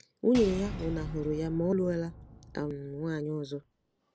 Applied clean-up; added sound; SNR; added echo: none; Shatter / Boom; 11 dB; none.